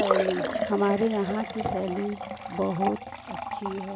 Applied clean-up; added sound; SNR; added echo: none; Liquid; 2 dB; none.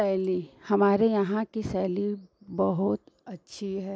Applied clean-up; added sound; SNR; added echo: none; none; none; none.